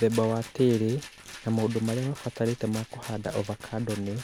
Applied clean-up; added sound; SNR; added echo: none; Rattle; 16 dB; none.